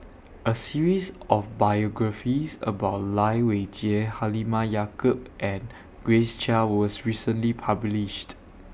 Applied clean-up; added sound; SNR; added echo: none; none; none; none.